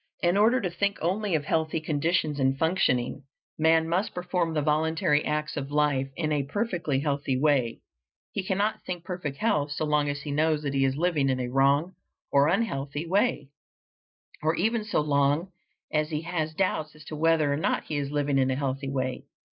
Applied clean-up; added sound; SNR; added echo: none; none; none; none.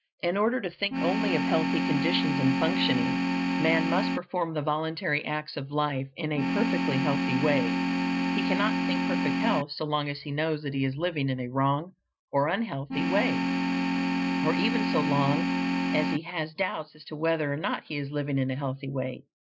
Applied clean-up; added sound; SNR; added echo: none; Organ; -3 dB; none.